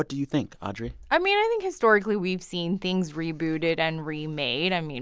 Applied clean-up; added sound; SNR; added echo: none; none; none; none.